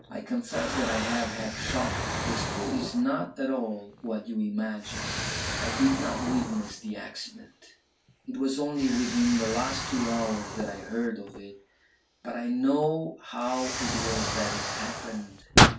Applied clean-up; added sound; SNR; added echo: none; Explosion; 1 dB; reverberation time 0.2 s.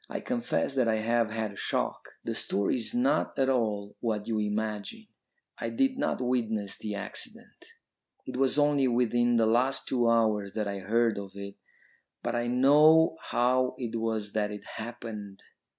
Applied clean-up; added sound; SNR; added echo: none; none; none; none.